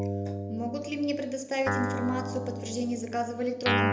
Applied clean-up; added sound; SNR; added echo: none; Guitar; 1 dB; reverberation time 0.6 s.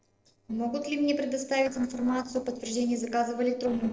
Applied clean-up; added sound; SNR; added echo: neural separator model SepFormer DNS4.